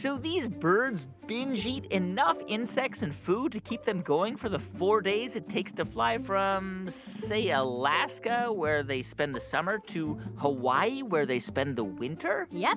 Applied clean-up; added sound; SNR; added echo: none; none; none; none.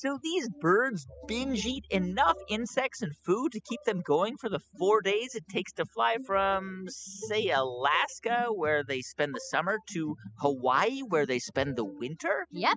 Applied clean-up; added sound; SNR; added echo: classical method spectral subtraction.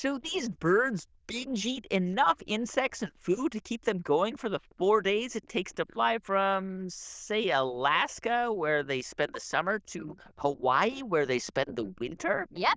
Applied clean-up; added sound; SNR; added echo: neural diffusion model UNIVERSE++.